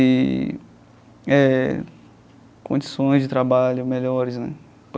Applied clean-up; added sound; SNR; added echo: none; none; none; none.